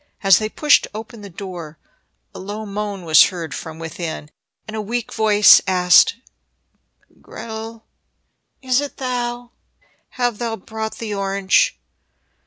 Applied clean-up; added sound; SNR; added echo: none; none; none; none.